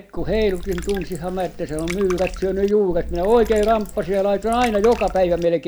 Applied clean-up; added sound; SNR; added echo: none; Water / Liquid; 11 dB; none.